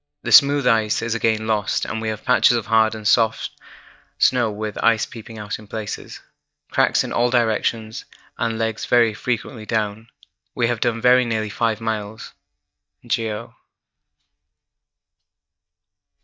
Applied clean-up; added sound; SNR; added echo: neural mask model DeepFilterNet 3.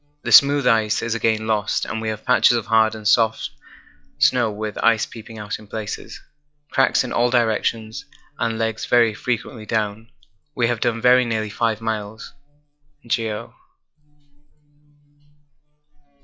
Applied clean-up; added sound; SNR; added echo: classical method log-MMSE.